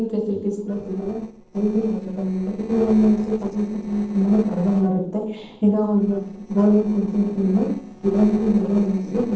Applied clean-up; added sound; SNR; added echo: neural separator model SepFormer DNS4.